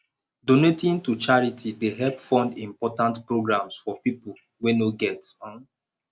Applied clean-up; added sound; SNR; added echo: none; none; none; none.